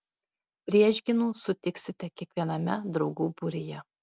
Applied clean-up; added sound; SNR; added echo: none; none; none; none.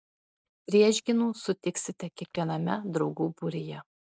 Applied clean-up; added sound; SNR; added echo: neural mask model DeepFilterNet 3.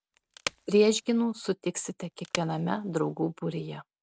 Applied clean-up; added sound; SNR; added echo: none; Wood; 13 dB; none.